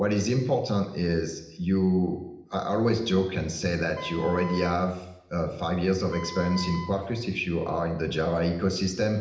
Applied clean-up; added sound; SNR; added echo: none; Wind instrument, woodwind instrument; 14 dB; reverberation time 0.8 s.